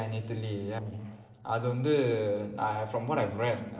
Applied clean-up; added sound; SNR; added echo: neural separator model SepFormer DNS4.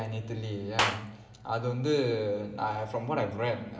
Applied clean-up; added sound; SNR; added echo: none; Clapping; 7 dB; reverberation time 2.5 s.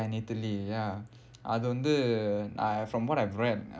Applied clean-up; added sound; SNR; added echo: none; none; none; none.